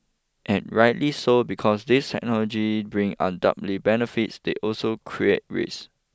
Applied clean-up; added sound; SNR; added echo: none; none; none; none.